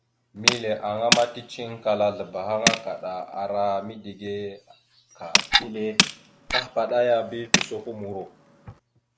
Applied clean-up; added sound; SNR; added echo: none; Tools + Clock; -1 dB; none.